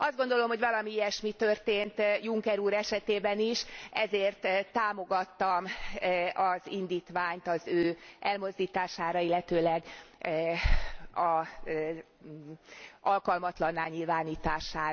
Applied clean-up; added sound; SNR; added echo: none; none; none; none.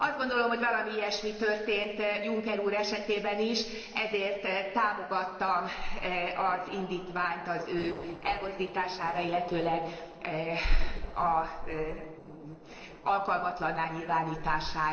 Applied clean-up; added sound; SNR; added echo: neural separator model SepFormer DNS4.